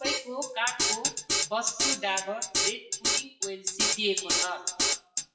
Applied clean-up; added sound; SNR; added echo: classical method WPE with log-MMSE.